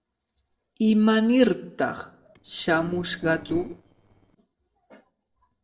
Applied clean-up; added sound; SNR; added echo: neural separator model SepFormer DNS4.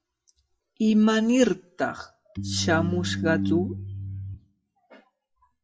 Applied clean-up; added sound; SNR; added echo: classical method WPE with log-MMSE.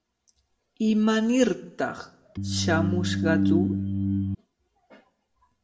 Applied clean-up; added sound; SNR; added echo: none; Organ; -3 dB; reverberation time 0.5 s.